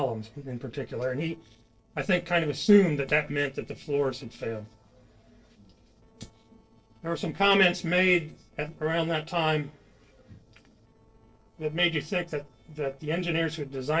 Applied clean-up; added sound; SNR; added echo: neural separator model SepFormer DNS4.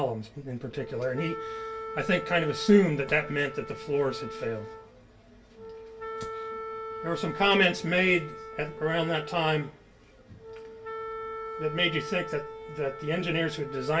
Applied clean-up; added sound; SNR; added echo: none; Wind instrument, woodwind instrument; 10 dB; reverberation time 0.2 s.